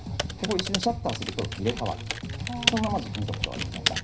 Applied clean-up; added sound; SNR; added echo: none; Typing; 2 dB; reverberation time 0.4 s.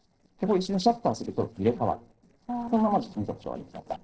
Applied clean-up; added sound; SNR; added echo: neural separator model SepFormer DNS4.